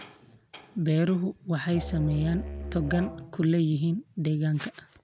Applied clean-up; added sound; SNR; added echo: none; Musical instrument; 9 dB; none.